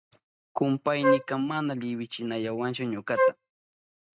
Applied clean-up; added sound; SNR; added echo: neural mask model RNNoise.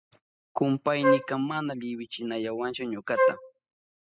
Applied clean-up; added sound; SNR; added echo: classical method spectral subtraction.